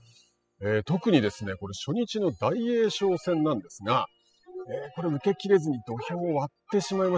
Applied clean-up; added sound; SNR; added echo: classical method spectral subtraction.